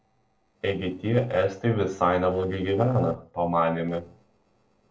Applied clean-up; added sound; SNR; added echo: neural separator model SepFormer DNS4.